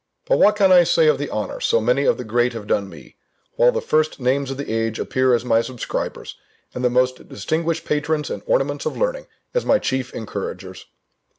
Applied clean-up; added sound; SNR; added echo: none; none; none; none.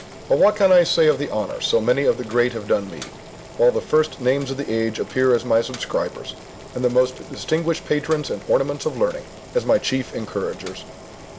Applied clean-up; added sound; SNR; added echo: none; Boiling; 17 dB; none.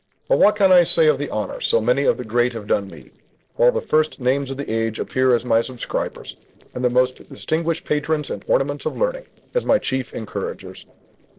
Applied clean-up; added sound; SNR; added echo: neural separator model SepFormer DNS4.